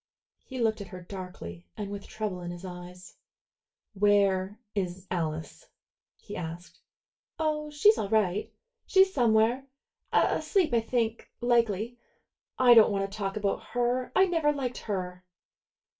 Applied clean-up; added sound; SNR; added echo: none; none; none; reverberation time 0.2 s.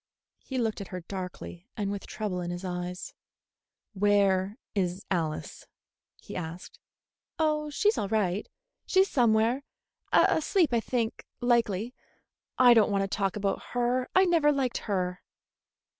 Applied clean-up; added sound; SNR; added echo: none; none; none; none.